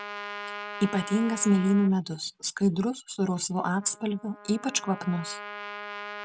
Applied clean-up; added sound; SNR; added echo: none; Trumpet; 13 dB; none.